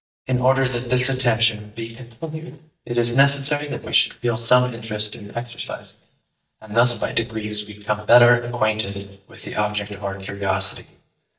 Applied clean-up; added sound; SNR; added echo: neural mask model DeepFilterNet 3.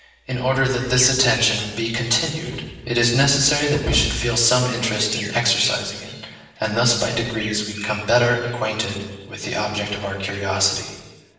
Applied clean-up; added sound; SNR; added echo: none; Bird; 16 dB; reverberation time 1.1 s.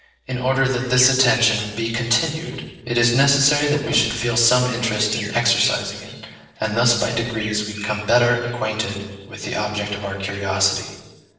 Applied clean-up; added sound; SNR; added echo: neural separator model SepFormer DNS4.